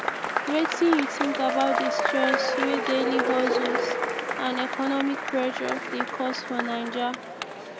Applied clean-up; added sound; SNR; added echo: none; Applause / Crowd / Cheering; 0 dB; none.